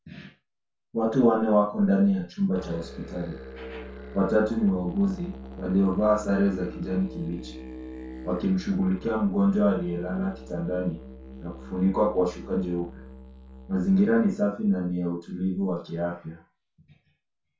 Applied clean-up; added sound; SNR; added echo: none; Musical instrument; 16 dB; reverberation time 0.3 s.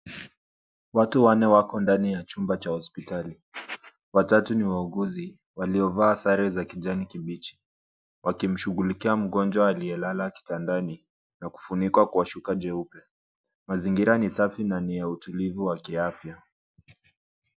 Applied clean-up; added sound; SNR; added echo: none; none; none; none.